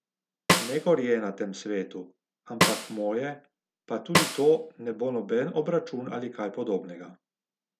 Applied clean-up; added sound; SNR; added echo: none; Snare drum; 0 dB; none.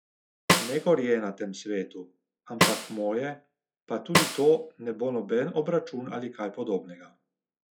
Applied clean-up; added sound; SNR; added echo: classical method log-MMSE.